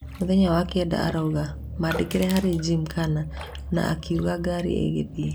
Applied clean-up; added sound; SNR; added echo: none; Crushing + Raindrop; 18 dB; none.